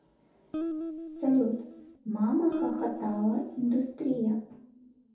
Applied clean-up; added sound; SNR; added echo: none; Guitar; 7 dB; reverberation time 0.6 s.